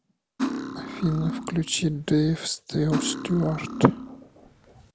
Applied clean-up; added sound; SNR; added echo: none; Cutlery, silverware; 7 dB; none.